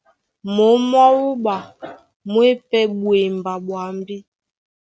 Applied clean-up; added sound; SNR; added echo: none; none; none; none.